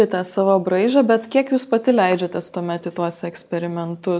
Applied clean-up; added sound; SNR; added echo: none; none; none; none.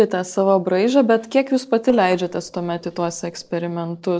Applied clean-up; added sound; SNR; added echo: neural separator model SepFormer DNS4.